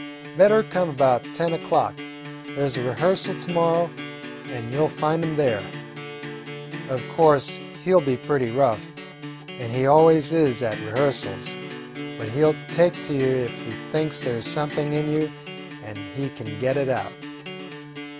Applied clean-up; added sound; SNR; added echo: none; Acoustic guitar; 11 dB; none.